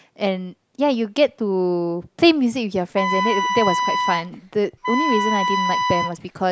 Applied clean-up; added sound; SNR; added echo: none; Wind instrument, woodwind instrument; 1 dB; none.